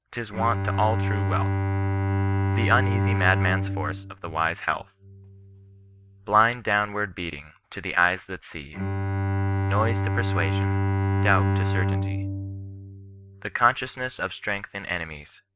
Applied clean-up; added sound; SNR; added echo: neural mask model RNNoise.